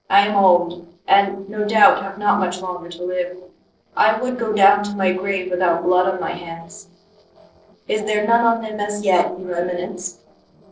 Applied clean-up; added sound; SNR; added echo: neural separator model SepFormer DNS4.